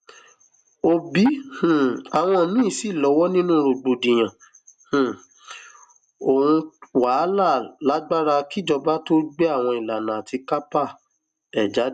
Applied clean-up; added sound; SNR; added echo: none; none; none; none.